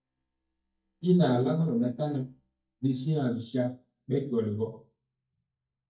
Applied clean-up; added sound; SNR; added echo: neural mask model DeepFilterNet 3.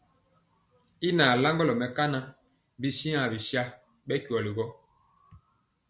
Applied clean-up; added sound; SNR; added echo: none; none; none; none.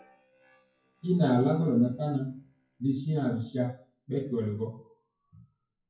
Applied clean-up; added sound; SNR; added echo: classical method WPE with log-MMSE.